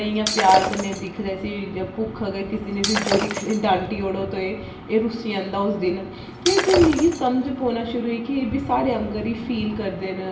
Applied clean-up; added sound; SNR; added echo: none; Shatter; 5 dB; reverberation time 0.8 s.